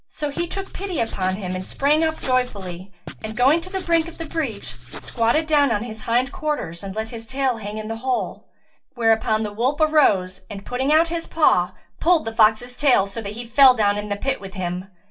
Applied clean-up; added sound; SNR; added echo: none; Writing; 16 dB; reverberation time 0.2 s.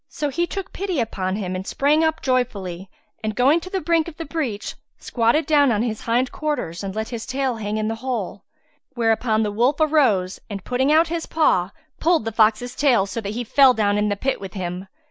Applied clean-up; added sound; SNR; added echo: none; none; none; none.